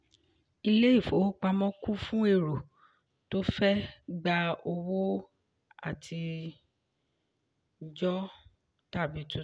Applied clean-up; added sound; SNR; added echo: none; none; none; none.